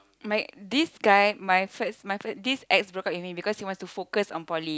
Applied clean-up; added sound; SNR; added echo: none; none; none; none.